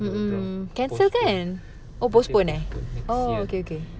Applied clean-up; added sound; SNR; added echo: none; none; none; none.